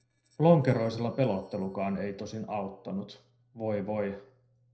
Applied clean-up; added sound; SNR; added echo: neural separator model SepFormer DNS4.